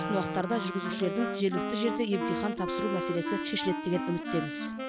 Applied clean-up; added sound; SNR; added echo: none; Wind instrument, woodwind instrument + Wind instrument, woodwind instrument; 2 dB; none.